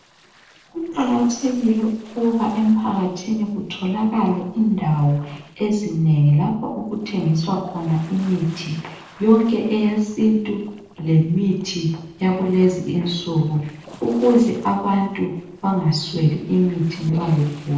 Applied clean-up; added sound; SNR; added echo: neural separator model SepFormer DNS4.